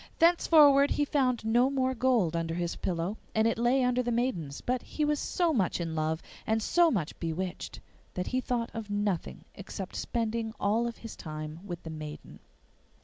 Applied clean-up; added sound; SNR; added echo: none; none; none; none.